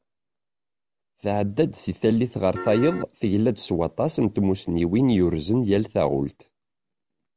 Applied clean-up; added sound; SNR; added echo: none; Piano; 7 dB; none.